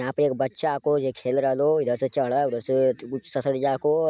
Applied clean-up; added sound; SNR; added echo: none; none; none; none.